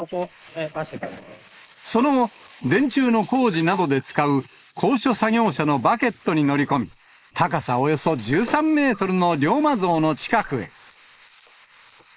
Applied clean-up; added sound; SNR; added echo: neural mask model Resemble Enhance denoiser.